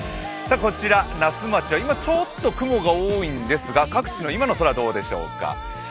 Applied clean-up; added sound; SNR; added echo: none; Keyboard (musical) + Drum kit; 17 dB; none.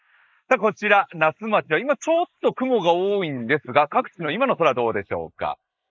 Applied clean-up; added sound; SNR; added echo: neural mask model Resemble Enhance denoiser.